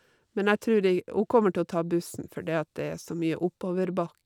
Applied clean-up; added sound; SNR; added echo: none; none; none; none.